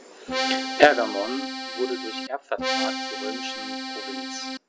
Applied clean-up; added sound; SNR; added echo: none; Accordion; 3 dB; none.